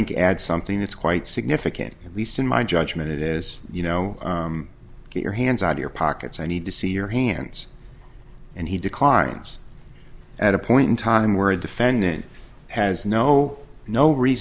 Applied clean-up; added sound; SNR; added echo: none; none; none; none.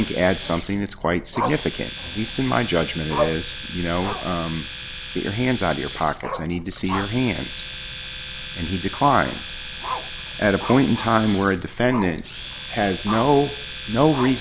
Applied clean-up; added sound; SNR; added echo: none; Domestic sounds, home sounds + Growling; 8 dB; none.